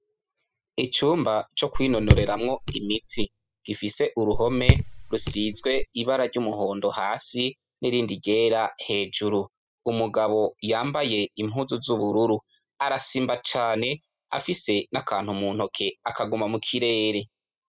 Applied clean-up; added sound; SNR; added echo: classical method spectral subtraction.